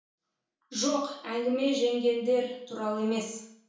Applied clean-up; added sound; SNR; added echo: none; none; none; reverberation time 0.6 s.